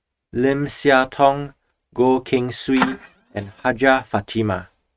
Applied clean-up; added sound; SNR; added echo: neural mask model RNNoise.